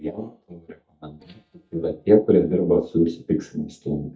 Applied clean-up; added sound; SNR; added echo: neural mask model DeepFilterNet 3.